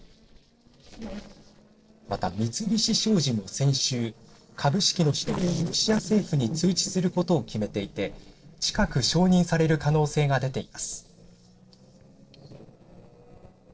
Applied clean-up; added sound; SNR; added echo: neural separator model SepFormer DNS4.